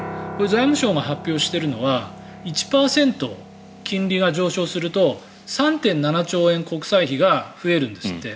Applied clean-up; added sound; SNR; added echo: none; Piano; 17 dB; none.